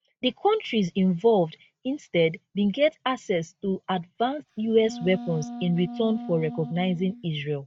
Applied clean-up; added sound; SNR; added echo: neural mask model RNNoise.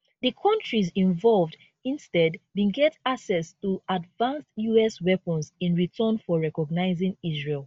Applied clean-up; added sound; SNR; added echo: none; none; none; none.